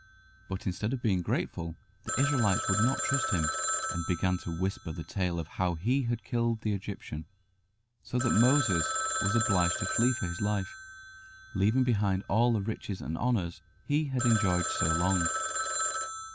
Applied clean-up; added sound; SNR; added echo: none; Telephone; 5 dB; none.